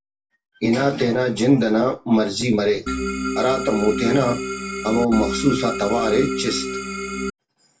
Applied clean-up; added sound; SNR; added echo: none; Organ; 5 dB; reverberation time 0.2 s.